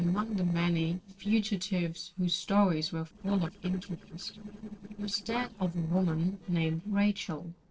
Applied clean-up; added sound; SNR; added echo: neural separator model SepFormer DNS4.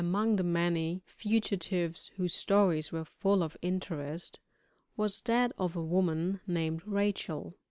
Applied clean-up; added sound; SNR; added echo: none; none; none; none.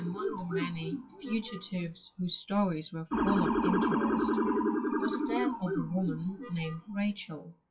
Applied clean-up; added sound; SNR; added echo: classical method WPE with log-MMSE.